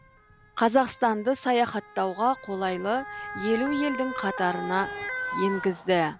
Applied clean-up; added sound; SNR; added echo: none; Motor vehicle (road) / Siren; 10 dB; none.